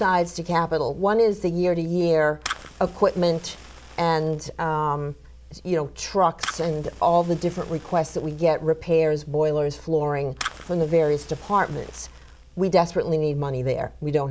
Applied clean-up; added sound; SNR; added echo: none; Fire; 19 dB; none.